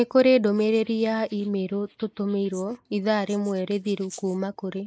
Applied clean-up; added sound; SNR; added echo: neural mask model Resemble Enhance denoiser.